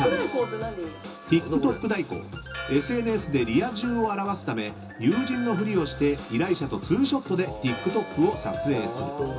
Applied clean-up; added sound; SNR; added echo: none; Church bell; 18 dB; reverberation time 0.2 s.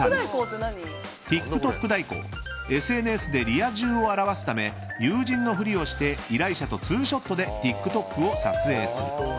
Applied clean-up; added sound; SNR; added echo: none; none; none; none.